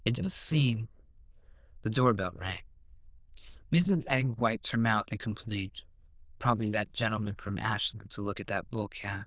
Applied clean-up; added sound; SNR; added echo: neural diffusion model UNIVERSE++.